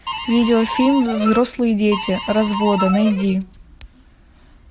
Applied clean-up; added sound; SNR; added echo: none; Wind instrument, woodwind instrument + Harmonica; 8 dB; none.